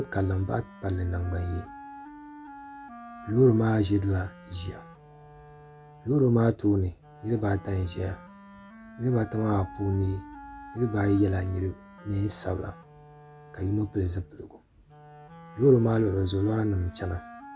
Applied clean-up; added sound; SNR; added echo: none; Wind instrument, woodwind instrument; 19 dB; none.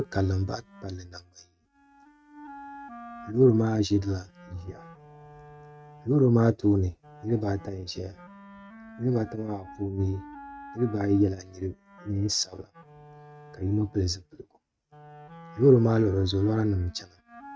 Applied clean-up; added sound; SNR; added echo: neural mask model RNNoise.